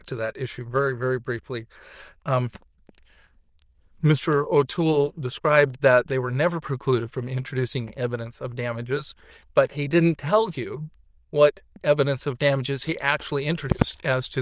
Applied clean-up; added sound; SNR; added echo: neural diffusion model UNIVERSE++.